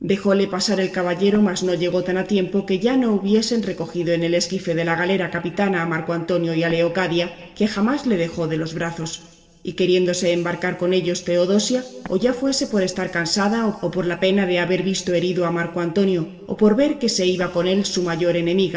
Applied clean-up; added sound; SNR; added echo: neural separator model SepFormer DNS4.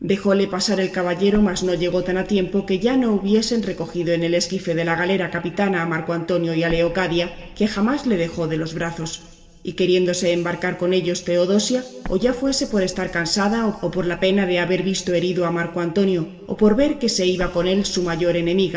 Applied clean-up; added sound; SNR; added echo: none; Explosion; 20 dB; reverberation time 1.4 s.